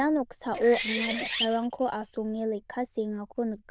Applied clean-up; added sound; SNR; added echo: neural diffusion model UNIVERSE++.